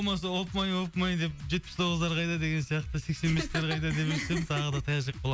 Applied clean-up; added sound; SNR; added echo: none; none; none; none.